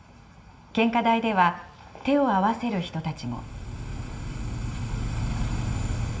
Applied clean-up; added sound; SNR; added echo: none; none; none; reverberation time 0.8 s.